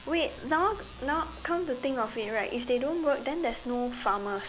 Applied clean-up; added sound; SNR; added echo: none; Motorcycle / Dog; 18 dB; none.